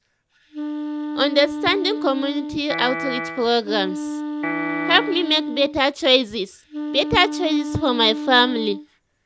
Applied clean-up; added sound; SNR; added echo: none; Wind instrument, woodwind instrument + Piano; 6 dB; none.